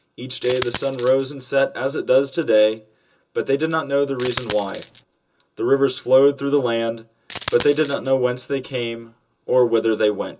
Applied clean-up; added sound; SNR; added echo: none; Coin (dropping); 7 dB; reverberation time 0.2 s.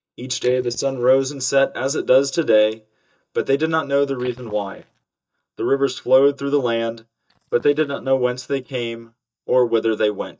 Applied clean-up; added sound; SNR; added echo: neural mask model DeepFilterNet 3.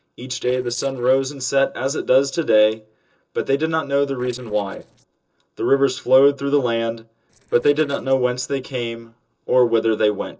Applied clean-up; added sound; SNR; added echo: neural separator model SepFormer DNS4.